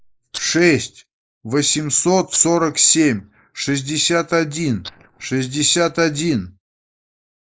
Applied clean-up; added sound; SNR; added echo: neural mask model Resemble Enhance denoiser.